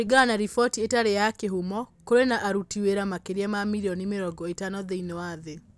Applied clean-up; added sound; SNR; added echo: none; none; none; none.